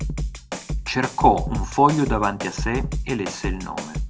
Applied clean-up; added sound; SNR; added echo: none; Drum kit; 5 dB; none.